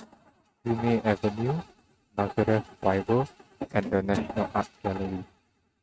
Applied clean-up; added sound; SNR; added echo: neural mask model RNNoise.